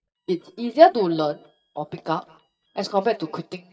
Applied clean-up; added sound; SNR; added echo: neural mask model DeepFilterNet 3.